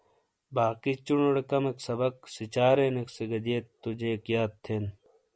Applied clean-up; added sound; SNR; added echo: none; none; none; none.